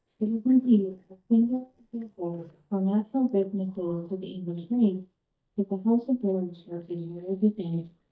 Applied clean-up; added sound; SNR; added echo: neural mask model DeepFilterNet 3.